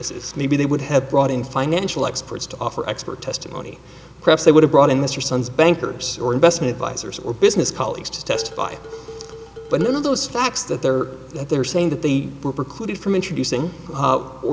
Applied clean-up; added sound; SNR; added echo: none; Dishes, pots, and pans; 14 dB; none.